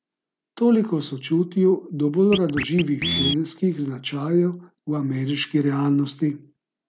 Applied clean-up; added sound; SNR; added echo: none; Scratching (performance technique); 7 dB; none.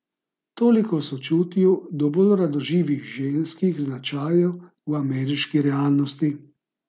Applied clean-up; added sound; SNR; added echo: none; none; none; none.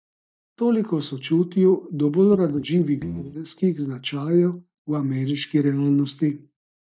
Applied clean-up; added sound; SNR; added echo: neural mask model DeepFilterNet 3.